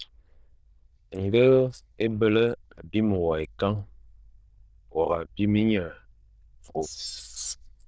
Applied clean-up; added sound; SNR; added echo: neural diffusion model UNIVERSE++.